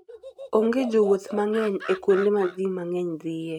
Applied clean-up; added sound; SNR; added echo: neural mask model RNNoise.